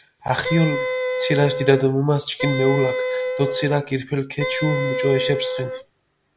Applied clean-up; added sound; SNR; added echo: none; Wind instrument, woodwind instrument; 3 dB; none.